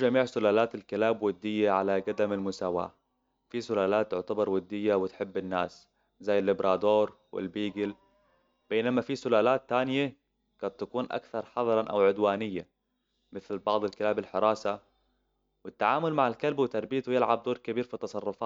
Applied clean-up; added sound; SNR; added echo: none; none; none; none.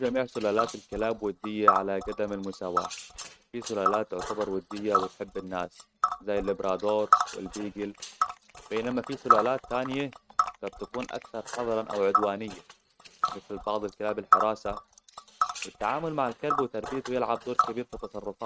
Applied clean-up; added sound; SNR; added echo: neural mask model RNNoise.